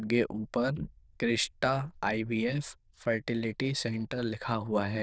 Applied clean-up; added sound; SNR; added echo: neural diffusion model UNIVERSE++.